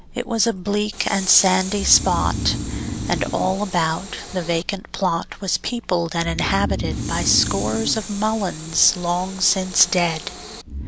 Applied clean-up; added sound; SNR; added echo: none; Breathing + Train; 8 dB; none.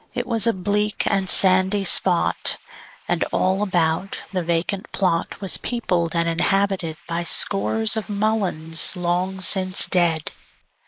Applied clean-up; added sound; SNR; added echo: neural mask model Resemble Enhance denoiser.